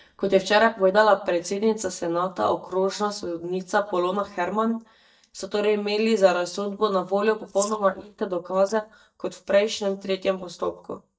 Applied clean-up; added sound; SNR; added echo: neural mask model DeepFilterNet 3.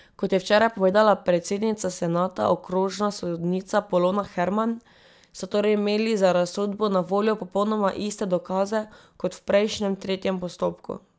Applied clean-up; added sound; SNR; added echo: none; none; none; none.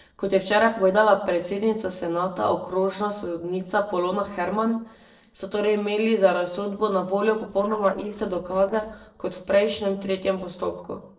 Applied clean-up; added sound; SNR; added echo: neural separator model SepFormer DNS4.